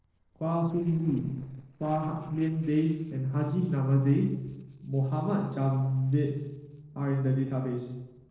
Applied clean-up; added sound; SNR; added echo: neural separator model SepFormer DNS4.